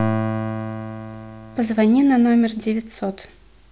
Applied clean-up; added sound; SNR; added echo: none; Piano; 8 dB; none.